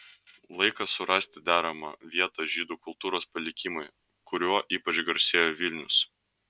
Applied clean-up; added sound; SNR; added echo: none; none; none; none.